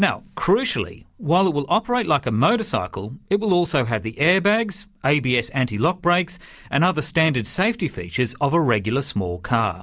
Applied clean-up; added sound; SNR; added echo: none; none; none; none.